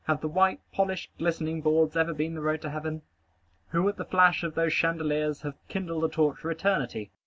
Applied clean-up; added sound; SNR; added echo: none; none; none; none.